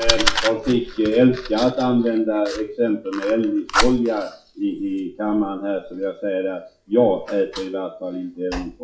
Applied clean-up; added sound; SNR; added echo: classical method WPE with log-MMSE.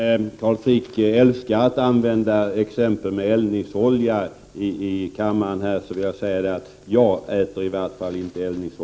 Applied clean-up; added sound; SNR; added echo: none; none; none; none.